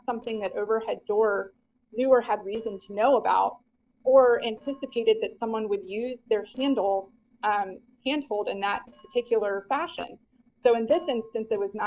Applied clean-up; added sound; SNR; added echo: neural separator model SepFormer DNS4.